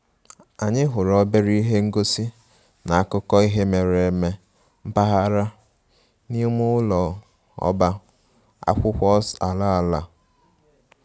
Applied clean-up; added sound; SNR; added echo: none; none; none; none.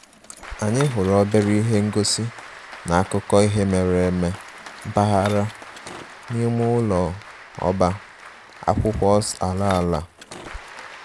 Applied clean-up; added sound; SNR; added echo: none; Applause + Bicycle; 16 dB; none.